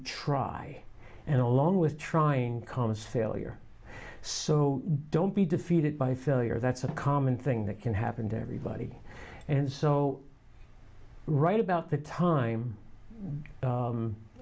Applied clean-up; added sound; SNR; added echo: none; none; none; none.